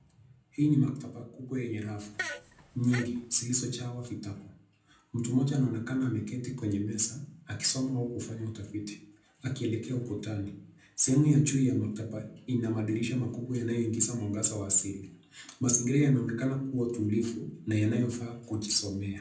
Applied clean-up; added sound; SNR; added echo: none; Fart; 10 dB; reverberation time 0.6 s.